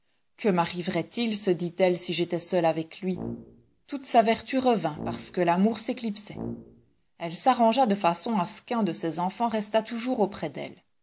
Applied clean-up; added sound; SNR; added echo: none; Brass instrument; 12 dB; none.